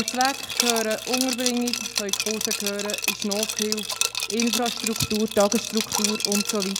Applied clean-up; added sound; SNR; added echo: none; Liquid; 1 dB; none.